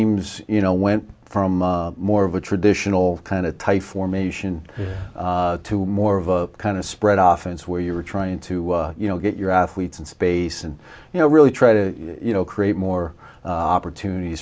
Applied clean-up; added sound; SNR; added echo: none; none; none; none.